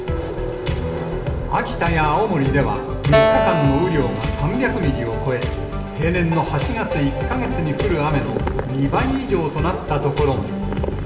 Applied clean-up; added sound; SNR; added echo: none; Keyboard (musical); 8 dB; reverberation time 2.1 s.